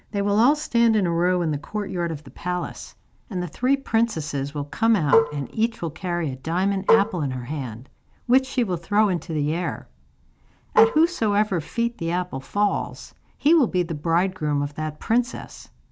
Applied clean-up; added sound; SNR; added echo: none; Marimba, xylophone; 2 dB; none.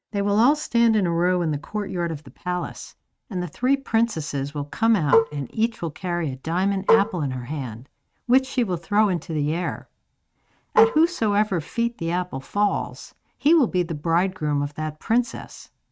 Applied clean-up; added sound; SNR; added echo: neural mask model RNNoise.